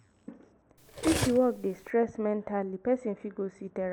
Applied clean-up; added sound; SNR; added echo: none; Cutlery, silverware; 5 dB; none.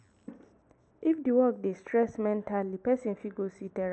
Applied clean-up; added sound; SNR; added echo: none; none; none; none.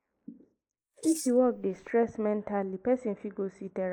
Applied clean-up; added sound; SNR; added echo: neural mask model Resemble Enhance denoiser.